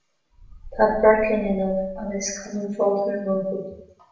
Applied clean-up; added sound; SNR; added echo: none; Wind; 17 dB; reverberation time 0.7 s.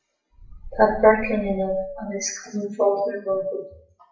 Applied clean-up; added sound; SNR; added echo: classical method WPE with log-MMSE.